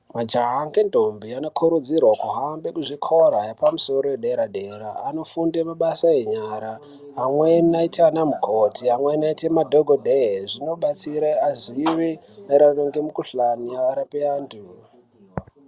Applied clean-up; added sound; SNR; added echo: none; none; none; none.